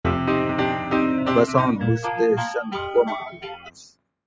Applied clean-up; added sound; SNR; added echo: classical method spectral subtraction.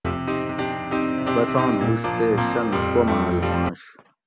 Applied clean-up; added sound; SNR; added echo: none; Piano; -2 dB; none.